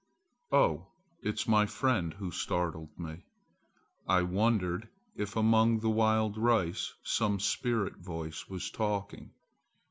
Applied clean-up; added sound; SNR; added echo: none; none; none; none.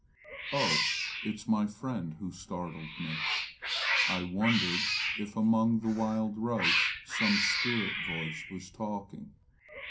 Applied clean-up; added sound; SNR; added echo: none; Cat; 1 dB; reverberation time 0.3 s.